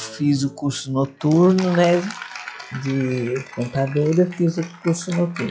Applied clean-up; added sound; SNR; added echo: classical method log-MMSE.